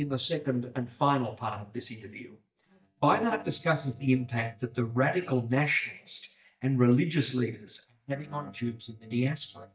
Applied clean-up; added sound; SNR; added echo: neural mask model DeepFilterNet 3.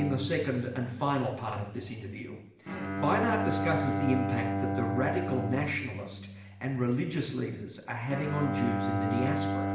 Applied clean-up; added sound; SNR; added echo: none; Bowed string instrument; 2 dB; reverberation time 0.8 s.